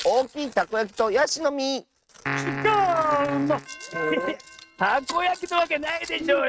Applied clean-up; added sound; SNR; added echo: neural mask model RNNoise.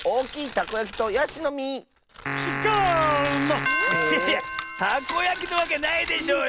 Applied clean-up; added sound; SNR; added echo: none; Tearing; 14 dB; none.